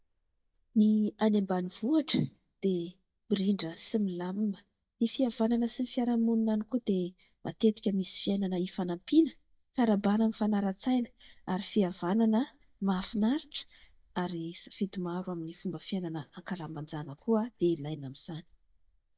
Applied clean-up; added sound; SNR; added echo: neural mask model DeepFilterNet 3.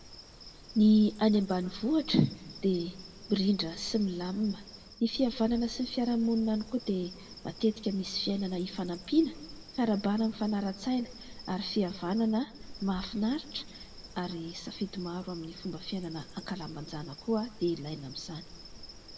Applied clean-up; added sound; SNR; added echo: none; Insect; 16 dB; reverberation time 1.5 s.